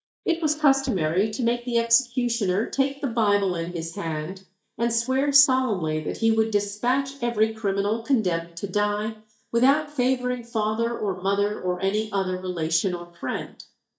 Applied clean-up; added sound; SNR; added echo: neural mask model DeepFilterNet 3.